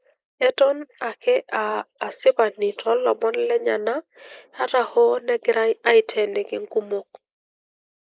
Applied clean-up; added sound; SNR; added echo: neural mask model Resemble Enhance denoiser.